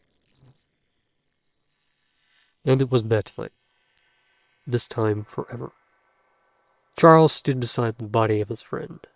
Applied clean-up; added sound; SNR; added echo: neural separator model SepFormer WHAM!.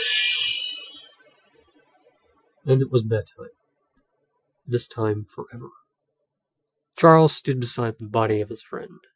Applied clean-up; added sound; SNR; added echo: classical method Wiener filter.